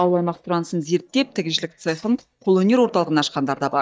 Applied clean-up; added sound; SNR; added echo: neural mask model DeepFilterNet 3.